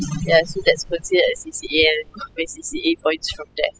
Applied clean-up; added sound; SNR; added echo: classical method spectral subtraction.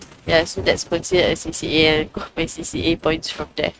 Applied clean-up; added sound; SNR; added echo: neural mask model RNNoise.